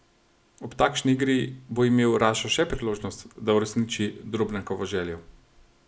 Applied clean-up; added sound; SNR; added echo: none; none; none; none.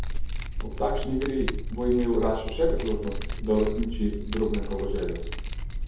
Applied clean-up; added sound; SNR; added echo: none; Keys jangling; 1 dB; reverberation time 0.7 s.